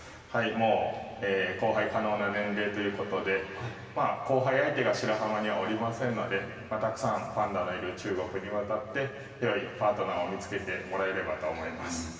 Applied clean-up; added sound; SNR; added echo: none; none; none; reverberation time 2.3 s.